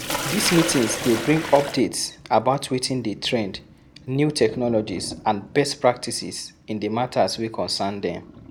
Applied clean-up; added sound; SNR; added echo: none; Sink (filling or washing); 10 dB; none.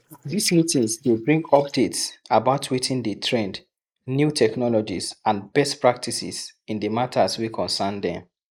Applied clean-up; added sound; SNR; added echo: neural mask model Resemble Enhance denoiser.